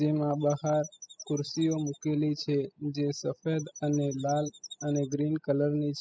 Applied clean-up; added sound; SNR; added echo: classical method spectral subtraction.